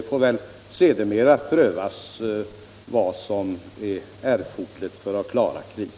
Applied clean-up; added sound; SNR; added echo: none; none; none; none.